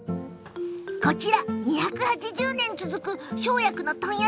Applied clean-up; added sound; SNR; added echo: none; none; none; none.